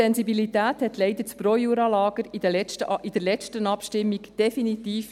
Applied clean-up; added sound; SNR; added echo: none; none; none; none.